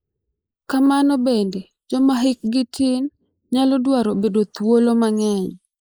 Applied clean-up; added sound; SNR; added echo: neural mask model Resemble Enhance denoiser.